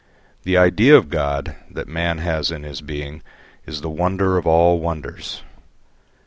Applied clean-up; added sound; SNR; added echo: none; none; none; none.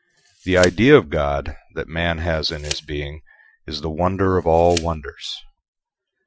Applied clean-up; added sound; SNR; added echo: classical method Wiener filter.